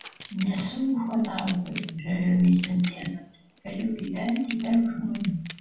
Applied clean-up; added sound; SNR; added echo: none; Chink, clink; 5 dB; reverberation time 0.5 s.